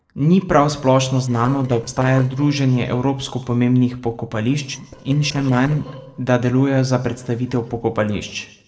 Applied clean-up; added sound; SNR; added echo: neural separator model SepFormer DNS4.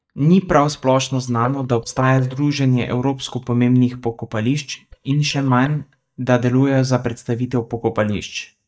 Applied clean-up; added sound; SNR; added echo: neural mask model DeepFilterNet 3.